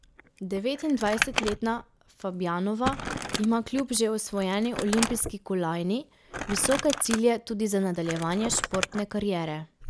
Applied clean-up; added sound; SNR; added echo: none; Crumpling, crinkling; 8 dB; none.